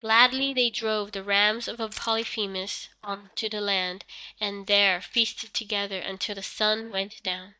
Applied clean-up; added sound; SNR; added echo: neural mask model DeepFilterNet 3.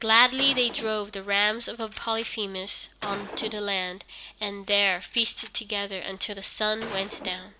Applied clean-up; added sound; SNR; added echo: none; Gunshot, gunfire; 15 dB; none.